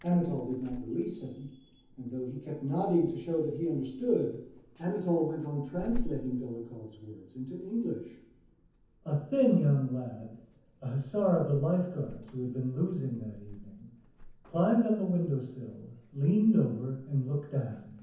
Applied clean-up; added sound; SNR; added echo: none; Alarm / Insect; 15 dB; reverberation time 0.7 s.